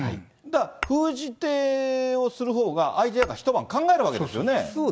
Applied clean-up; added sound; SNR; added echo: none; Tap / Glass; 15 dB; none.